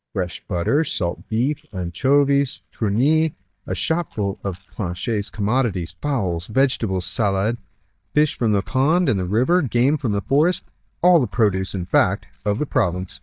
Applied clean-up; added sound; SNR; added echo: neural mask model DeepFilterNet 3.